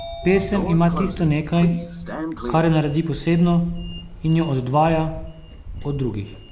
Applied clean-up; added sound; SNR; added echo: none; Sliding door + Wind; 11 dB; none.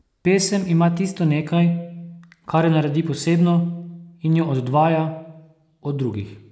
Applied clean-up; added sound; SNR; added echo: none; none; none; none.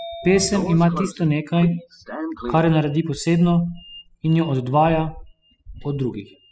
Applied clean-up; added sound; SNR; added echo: classical method spectral subtraction.